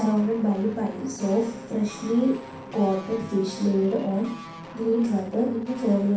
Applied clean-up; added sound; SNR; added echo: none; Guitar; 16 dB; reverberation time 0.6 s.